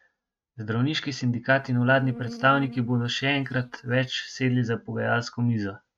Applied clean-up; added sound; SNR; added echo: neural mask model RNNoise.